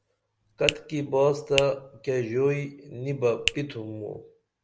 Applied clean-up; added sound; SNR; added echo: none; Finger snapping; 6 dB; none.